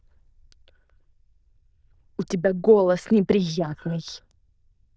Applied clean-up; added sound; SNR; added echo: neural diffusion model UNIVERSE++.